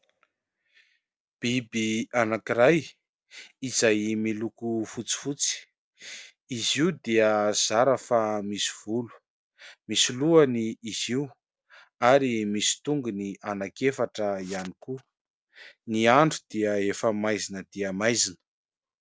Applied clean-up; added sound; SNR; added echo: none; none; none; none.